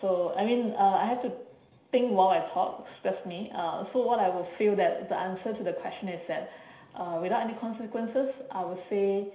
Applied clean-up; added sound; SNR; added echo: none; none; none; reverberation time 0.5 s.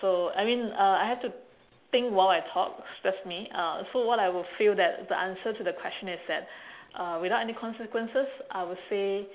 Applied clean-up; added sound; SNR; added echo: none; none; none; none.